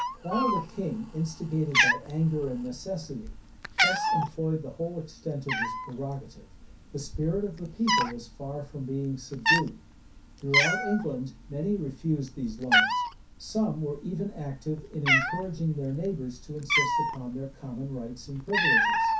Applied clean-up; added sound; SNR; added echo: none; Cat; -2 dB; reverberation time 0.3 s.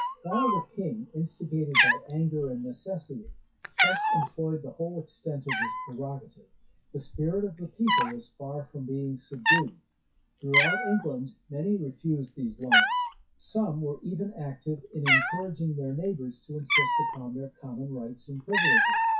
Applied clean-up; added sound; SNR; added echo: classical method WPE with log-MMSE.